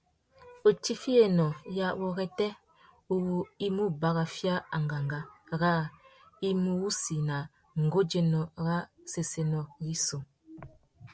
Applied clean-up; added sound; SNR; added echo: none; none; none; none.